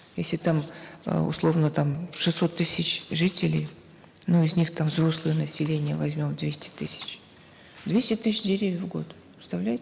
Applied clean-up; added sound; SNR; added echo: none; none; none; none.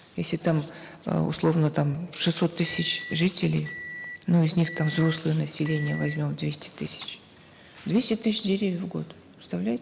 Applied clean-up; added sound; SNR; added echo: none; Microwave oven; 14 dB; none.